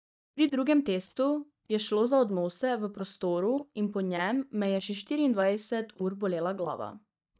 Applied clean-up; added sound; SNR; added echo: neural mask model DeepFilterNet 3.